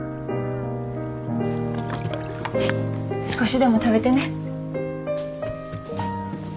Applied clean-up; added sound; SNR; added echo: none; Ocean; 18 dB; none.